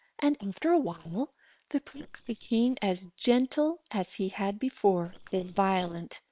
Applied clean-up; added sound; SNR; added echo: neural separator model SepFormer WHAM!.